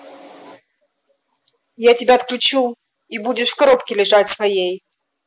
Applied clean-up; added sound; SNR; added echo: none; none; none; none.